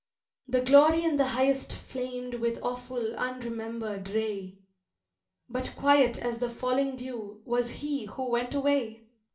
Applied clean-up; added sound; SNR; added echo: none; none; none; reverberation time 0.4 s.